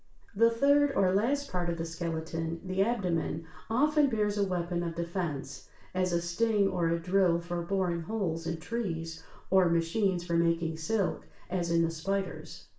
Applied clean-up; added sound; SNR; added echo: none; none; none; reverberation time 0.3 s.